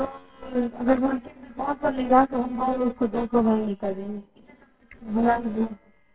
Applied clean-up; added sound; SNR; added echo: neural separator model SepFormer WHAMR!.